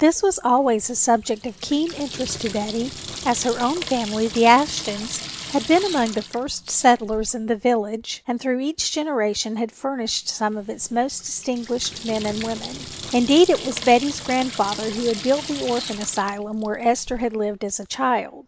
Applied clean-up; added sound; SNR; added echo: none; Sink (filling or washing) / Water tap, faucet; 14 dB; none.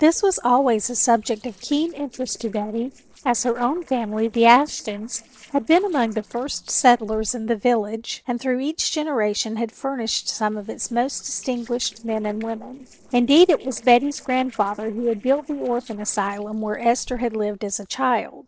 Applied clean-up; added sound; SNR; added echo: neural separator model SepFormer DNS4.